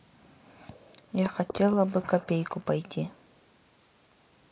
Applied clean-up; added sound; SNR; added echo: neural mask model Resemble Enhance denoiser.